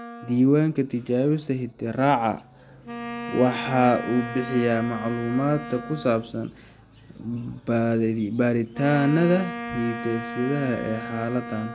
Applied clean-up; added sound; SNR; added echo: none; Wind instrument, woodwind instrument; 12 dB; none.